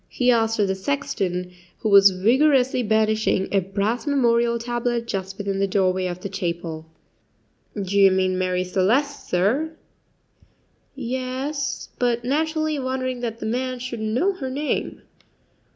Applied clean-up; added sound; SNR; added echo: none; none; none; none.